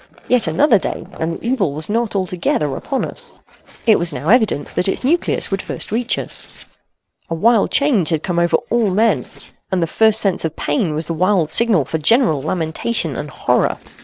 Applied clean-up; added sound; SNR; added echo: neural separator model SepFormer DNS4.